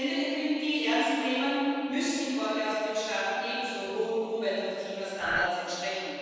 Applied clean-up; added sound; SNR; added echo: none; Breathing; 0 dB; reverberation time 2.1 s.